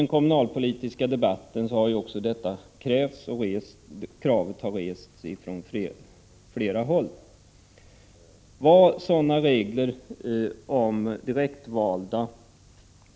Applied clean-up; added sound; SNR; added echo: none; none; none; none.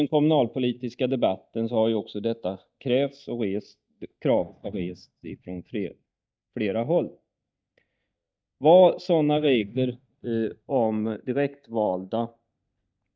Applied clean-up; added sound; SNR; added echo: neural mask model DeepFilterNet 3.